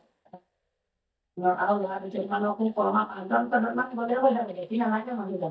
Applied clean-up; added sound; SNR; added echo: neural mask model DeepFilterNet 3.